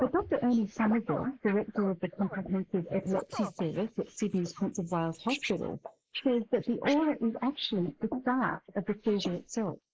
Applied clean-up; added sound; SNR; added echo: neural mask model Resemble Enhance denoiser.